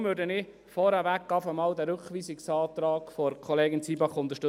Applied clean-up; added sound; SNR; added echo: none; none; none; none.